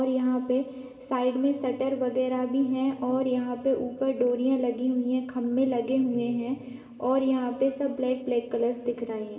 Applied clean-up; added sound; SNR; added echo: none; none; none; reverberation time 1.9 s.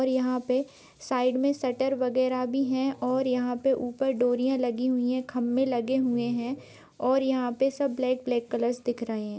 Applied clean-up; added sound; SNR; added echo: none; none; none; none.